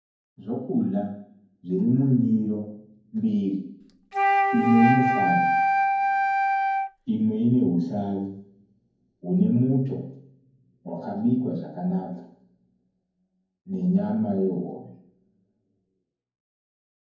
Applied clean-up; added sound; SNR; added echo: none; Wind instrument, woodwind instrument; -4 dB; reverberation time 0.9 s.